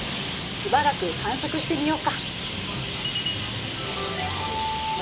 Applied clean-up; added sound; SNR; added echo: none; Traffic noise, roadway noise; 2 dB; reverberation time 0.2 s.